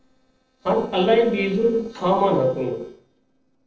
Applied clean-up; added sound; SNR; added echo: neural separator model SepFormer DNS4.